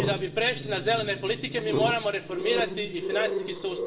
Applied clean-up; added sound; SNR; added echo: none; Growling; 4 dB; reverberation time 0.4 s.